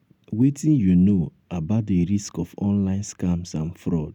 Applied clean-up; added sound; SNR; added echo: none; none; none; none.